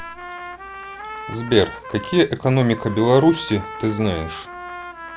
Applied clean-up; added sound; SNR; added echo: none; Trumpet; 13 dB; none.